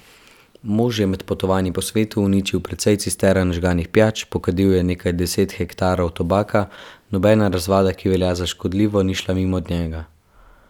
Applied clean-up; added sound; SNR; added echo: none; none; none; none.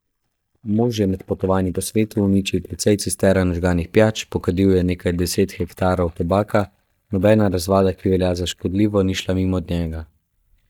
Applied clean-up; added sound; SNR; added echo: neural mask model DeepFilterNet 3.